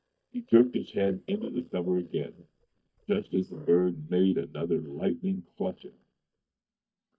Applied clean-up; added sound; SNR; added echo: neural mask model DeepFilterNet 3.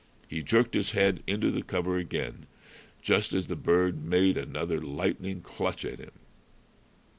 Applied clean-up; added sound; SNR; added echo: none; none; none; none.